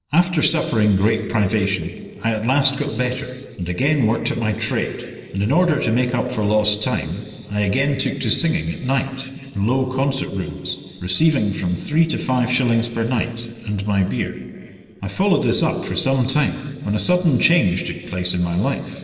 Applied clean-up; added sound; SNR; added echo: neural separator model SepFormer DNS4.